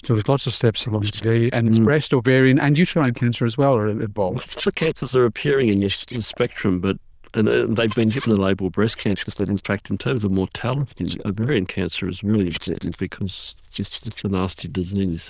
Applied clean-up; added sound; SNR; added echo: neural diffusion model UNIVERSE++.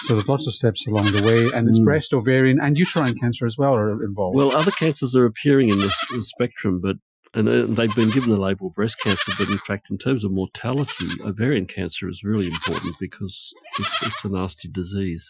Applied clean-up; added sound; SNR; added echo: classical method Wiener filter.